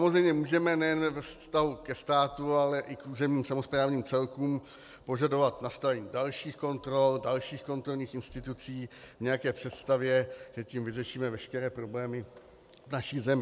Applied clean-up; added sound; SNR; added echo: none; none; none; none.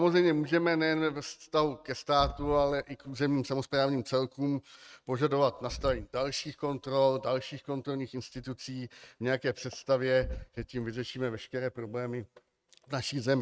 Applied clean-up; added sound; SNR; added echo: neural mask model RNNoise.